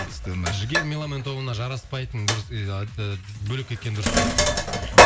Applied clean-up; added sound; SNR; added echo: none; Sink (filling or washing); -5 dB; none.